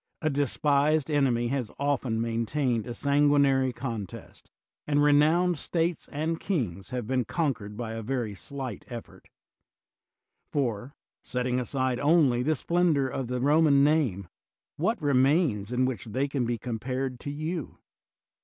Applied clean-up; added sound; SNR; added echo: none; none; none; none.